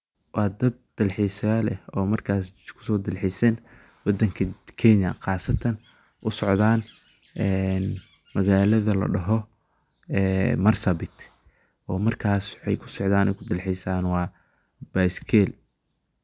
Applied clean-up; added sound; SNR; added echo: none; none; none; none.